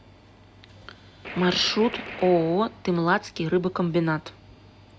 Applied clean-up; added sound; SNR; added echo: none; Gunshot, gunfire; 14 dB; none.